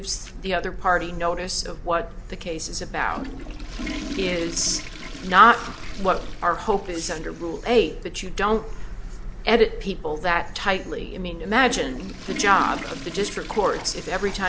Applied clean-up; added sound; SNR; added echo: none; Toilet flush / Water; 15 dB; none.